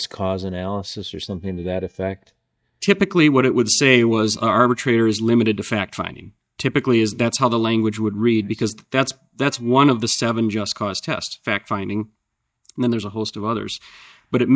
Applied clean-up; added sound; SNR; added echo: neural mask model DeepFilterNet 3.